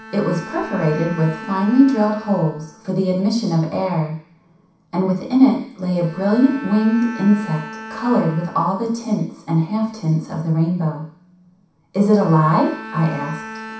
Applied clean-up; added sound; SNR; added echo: none; Bowed string instrument; 17 dB; reverberation time 0.7 s.